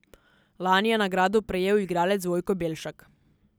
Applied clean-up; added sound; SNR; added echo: none; none; none; none.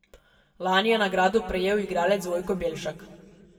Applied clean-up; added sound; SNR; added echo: none; none; none; reverberation time 1.5 s.